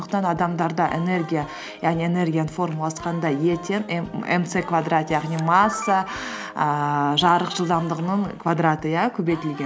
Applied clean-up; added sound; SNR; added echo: none; Camera; 14 dB; none.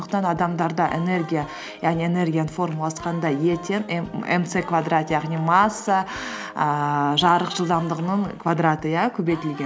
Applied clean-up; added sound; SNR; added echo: none; none; none; none.